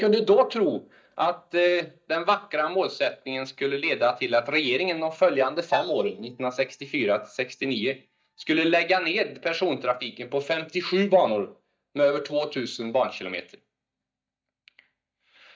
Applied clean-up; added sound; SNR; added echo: neural mask model DeepFilterNet 3.